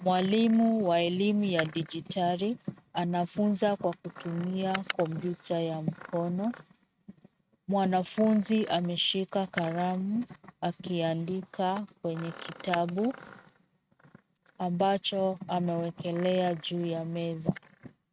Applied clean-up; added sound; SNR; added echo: neural mask model RNNoise.